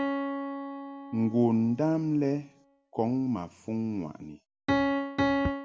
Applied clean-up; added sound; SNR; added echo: none; Piano; 3 dB; none.